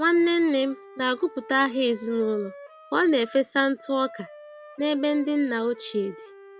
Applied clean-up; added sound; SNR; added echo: none; Wind instrument, woodwind instrument; 20 dB; none.